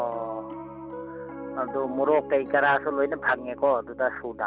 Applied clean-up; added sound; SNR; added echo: none; Piano; 11 dB; none.